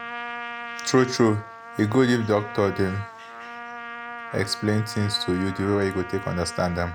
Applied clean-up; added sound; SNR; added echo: none; Trumpet; 11 dB; none.